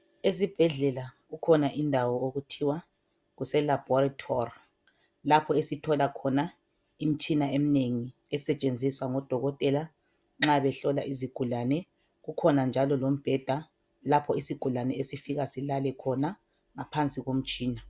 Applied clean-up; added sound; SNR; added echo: none; none; none; none.